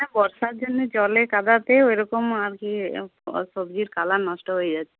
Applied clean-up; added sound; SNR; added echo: none; none; none; none.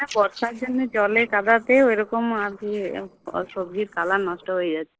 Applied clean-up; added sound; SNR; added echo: neural separator model SepFormer DNS4.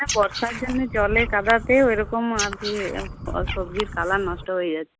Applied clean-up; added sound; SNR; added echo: none; Frog; 8 dB; none.